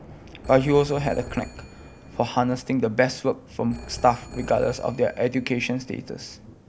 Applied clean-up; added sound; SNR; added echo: none; Thunder / Rain + Telephone; 17 dB; none.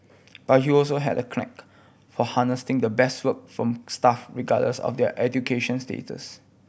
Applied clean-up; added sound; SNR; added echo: none; none; none; none.